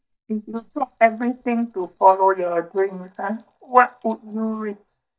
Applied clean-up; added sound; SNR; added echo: neural mask model DeepFilterNet 3.